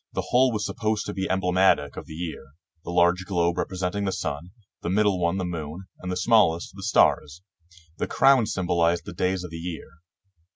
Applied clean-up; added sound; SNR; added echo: none; none; none; none.